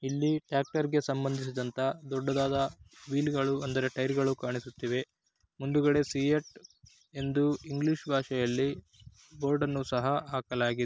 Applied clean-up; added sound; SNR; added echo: none; none; none; none.